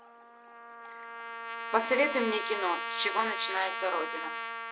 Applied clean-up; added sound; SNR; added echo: none; Trumpet; 4 dB; none.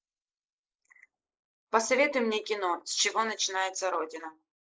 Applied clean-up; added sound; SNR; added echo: neural mask model Resemble Enhance denoiser.